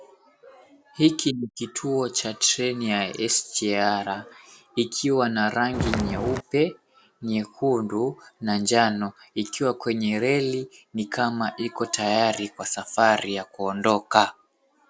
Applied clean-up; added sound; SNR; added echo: none; Walk, footsteps; 3 dB; none.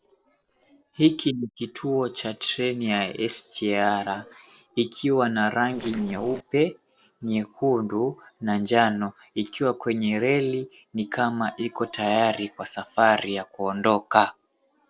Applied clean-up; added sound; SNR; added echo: neural separator model SepFormer DNS4.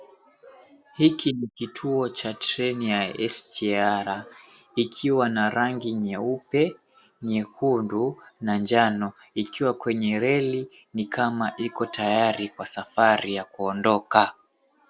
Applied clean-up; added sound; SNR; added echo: none; none; none; none.